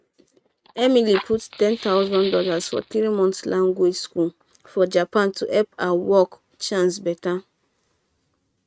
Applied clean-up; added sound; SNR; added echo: neural mask model RNNoise.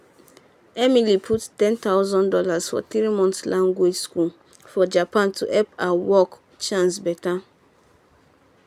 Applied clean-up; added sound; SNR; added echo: none; none; none; none.